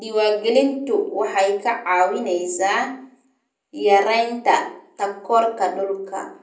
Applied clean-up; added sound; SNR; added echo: none; none; none; reverberation time 0.6 s.